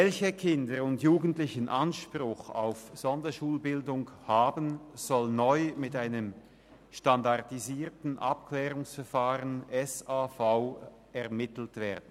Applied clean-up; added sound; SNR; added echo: none; none; none; none.